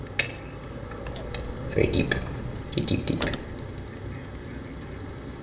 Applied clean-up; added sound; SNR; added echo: none; Sliding door / Slam / Wood; 6 dB; reverberation time 1.5 s.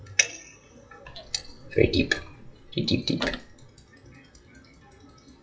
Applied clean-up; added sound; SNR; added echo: classical method WPE with log-MMSE.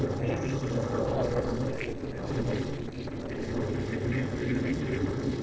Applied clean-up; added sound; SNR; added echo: neural separator model SepFormer DNS4.